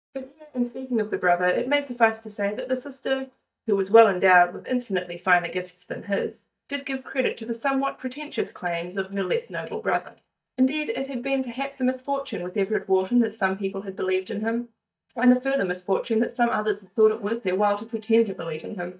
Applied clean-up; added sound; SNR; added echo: neural mask model DeepFilterNet 3.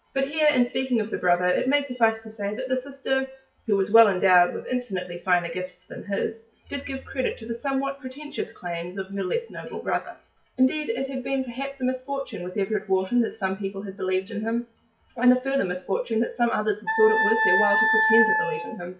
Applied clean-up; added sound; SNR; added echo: classical method WPE with log-MMSE.